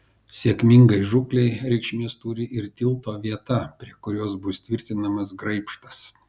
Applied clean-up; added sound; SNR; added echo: none; none; none; none.